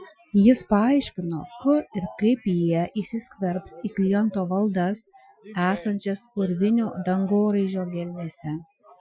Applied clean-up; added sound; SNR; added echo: classical method Wiener filter.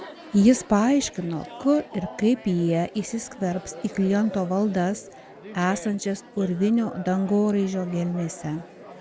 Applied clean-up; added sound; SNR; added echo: none; Chatter; 17 dB; none.